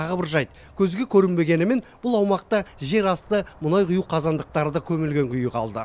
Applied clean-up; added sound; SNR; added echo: none; none; none; none.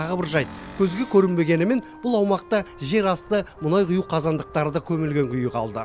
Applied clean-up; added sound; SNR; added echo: none; Cupboard open or close + Wind instrument, woodwind instrument; 19 dB; none.